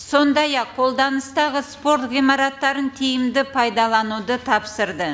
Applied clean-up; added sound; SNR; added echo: none; none; none; none.